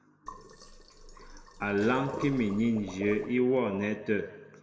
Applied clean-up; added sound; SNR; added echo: none; Sink (filling or washing); 14 dB; reverberation time 1.2 s.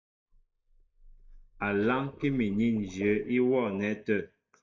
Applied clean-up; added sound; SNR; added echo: neural mask model DeepFilterNet 3.